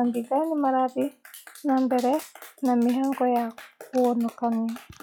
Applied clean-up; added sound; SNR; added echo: classical method log-MMSE.